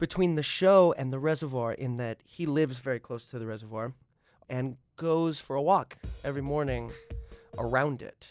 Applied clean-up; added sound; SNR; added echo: none; Drum kit; 12 dB; none.